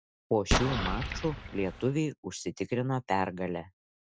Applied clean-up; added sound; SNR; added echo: none; Explosion; 0 dB; none.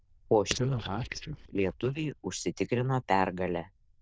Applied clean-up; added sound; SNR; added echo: neural diffusion model UNIVERSE++.